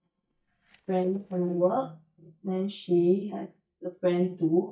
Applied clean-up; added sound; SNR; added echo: neural mask model DeepFilterNet 3.